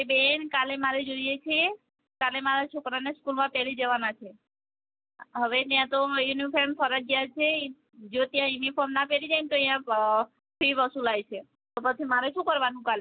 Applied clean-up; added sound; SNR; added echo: none; none; none; none.